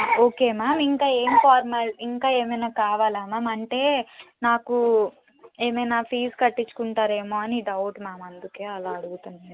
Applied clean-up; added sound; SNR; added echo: none; none; none; none.